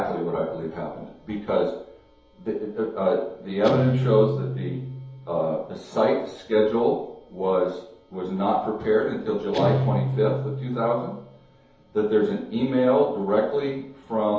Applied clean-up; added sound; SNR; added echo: none; Guitar; 8 dB; reverberation time 0.8 s.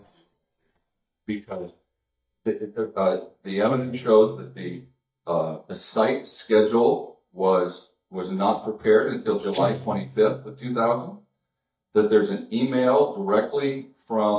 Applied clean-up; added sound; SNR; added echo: neural mask model DeepFilterNet 3.